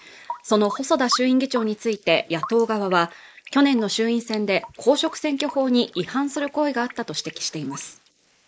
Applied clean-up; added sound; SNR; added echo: neural mask model Resemble Enhance denoiser.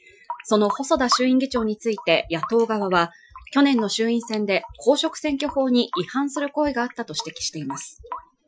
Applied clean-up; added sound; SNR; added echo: classical method Wiener filter.